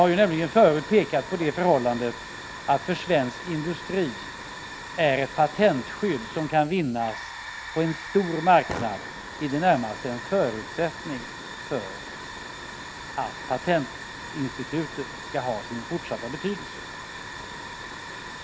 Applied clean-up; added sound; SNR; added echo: none; Hiss / Fire; 11 dB; none.